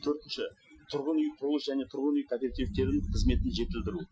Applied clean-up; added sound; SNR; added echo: classical method Wiener filter.